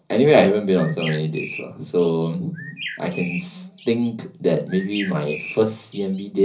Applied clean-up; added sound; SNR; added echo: none; Bird; 15 dB; reverberation time 0.5 s.